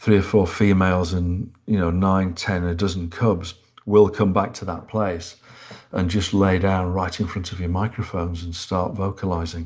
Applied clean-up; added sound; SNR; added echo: none; none; none; none.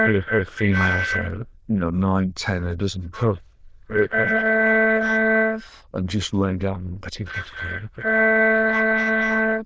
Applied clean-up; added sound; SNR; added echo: neural diffusion model UNIVERSE++.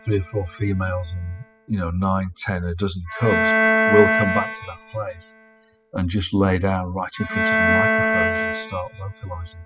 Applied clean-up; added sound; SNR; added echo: classical method spectral subtraction.